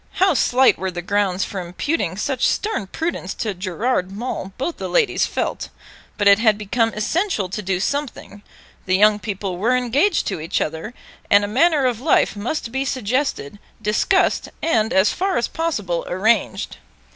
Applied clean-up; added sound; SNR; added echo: none; none; none; none.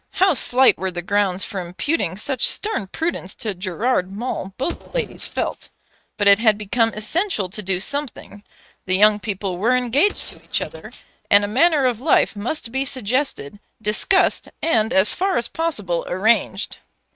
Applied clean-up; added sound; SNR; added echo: neural mask model RNNoise.